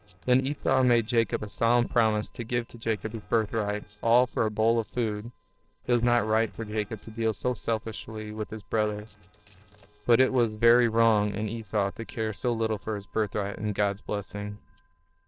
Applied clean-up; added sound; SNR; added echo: neural separator model SepFormer DNS4.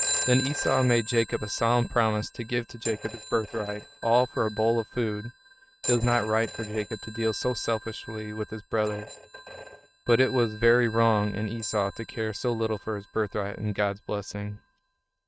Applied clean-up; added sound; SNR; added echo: neural mask model RNNoise.